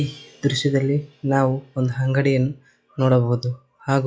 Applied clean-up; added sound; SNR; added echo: classical method log-MMSE.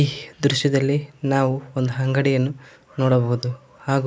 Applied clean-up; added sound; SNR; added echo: none; none; none; none.